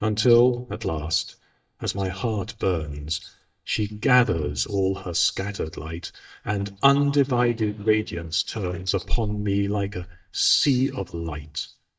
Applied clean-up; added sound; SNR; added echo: neural mask model DeepFilterNet 3.